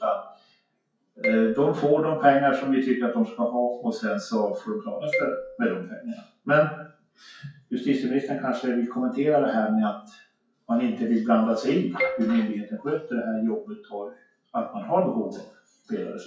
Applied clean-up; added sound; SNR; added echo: classical method WPE with log-MMSE.